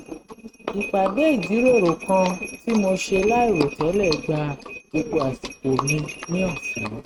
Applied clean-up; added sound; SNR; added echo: neural mask model RNNoise.